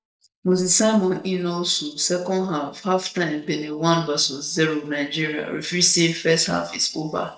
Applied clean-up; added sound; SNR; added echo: neural mask model DeepFilterNet 3.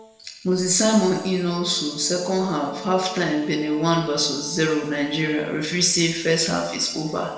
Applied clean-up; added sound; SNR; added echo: none; Brass instrument; 19 dB; reverberation time 0.9 s.